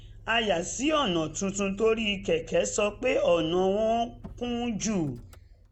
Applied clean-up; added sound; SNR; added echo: none; Motor vehicle (road); 19 dB; none.